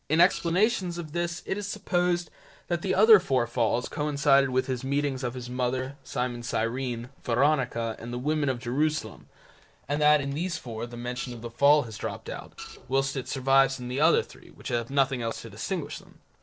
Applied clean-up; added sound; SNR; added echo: neural separator model SepFormer DNS4.